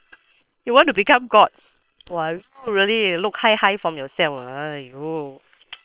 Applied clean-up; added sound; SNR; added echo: neural separator model SepFormer WHAM!.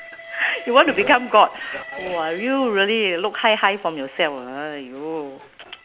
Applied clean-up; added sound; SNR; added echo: none; Train; 19 dB; none.